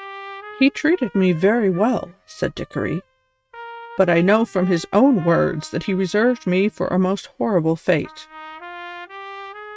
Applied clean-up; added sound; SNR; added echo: neural mask model RNNoise.